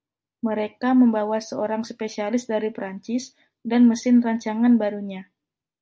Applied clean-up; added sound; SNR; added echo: none; none; none; none.